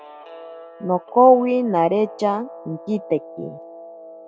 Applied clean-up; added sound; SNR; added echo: none; Guitar; 18 dB; none.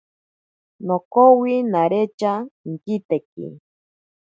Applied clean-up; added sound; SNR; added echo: none; none; none; none.